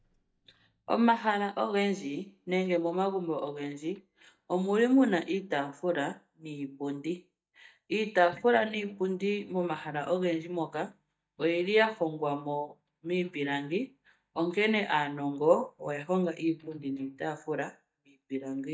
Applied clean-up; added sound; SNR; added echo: neural mask model DeepFilterNet 3.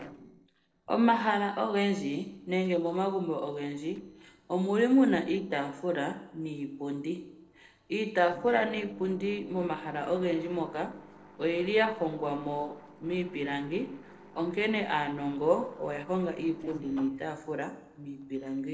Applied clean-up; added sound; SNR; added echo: neural separator model SepFormer DNS4.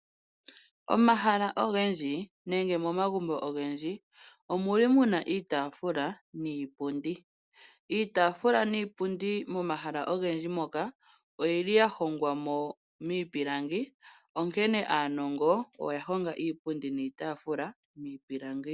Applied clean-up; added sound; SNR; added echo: none; none; none; none.